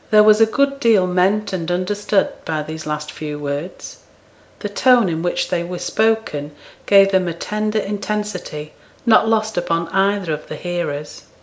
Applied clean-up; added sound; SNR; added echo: none; none; none; none.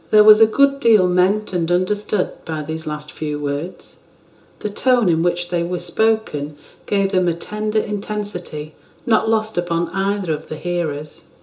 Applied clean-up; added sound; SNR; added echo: none; none; none; reverberation time 0.2 s.